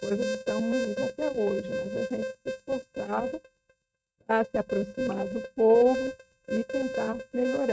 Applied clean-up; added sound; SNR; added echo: neural mask model RNNoise.